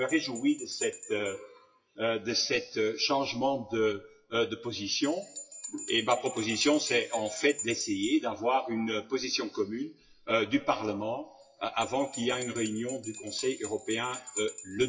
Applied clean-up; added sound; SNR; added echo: classical method WPE with log-MMSE.